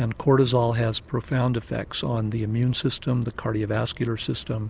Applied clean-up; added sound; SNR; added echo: none; none; none; none.